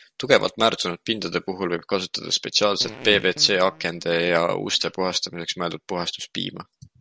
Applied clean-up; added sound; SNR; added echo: none; Fart; 17 dB; none.